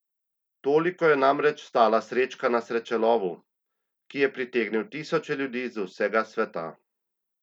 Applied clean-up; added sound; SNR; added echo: none; none; none; none.